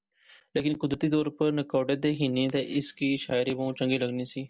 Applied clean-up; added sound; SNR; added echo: none; none; none; none.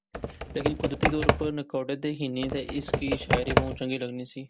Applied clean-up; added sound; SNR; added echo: none; Computer keyboard; -4 dB; none.